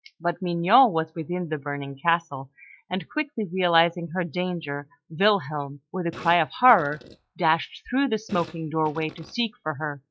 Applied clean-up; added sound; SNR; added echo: classical method log-MMSE.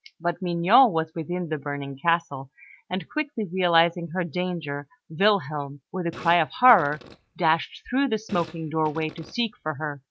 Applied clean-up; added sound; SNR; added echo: none; Fart; 19 dB; none.